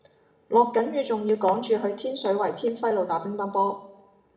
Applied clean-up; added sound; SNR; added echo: none; none; none; reverberation time 0.7 s.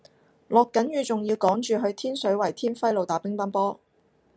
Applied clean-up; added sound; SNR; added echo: none; none; none; none.